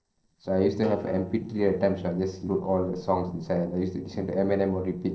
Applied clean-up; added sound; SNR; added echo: neural separator model SepFormer DNS4.